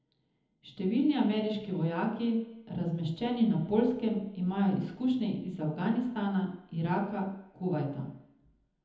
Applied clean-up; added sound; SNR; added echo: none; none; none; reverberation time 1.0 s.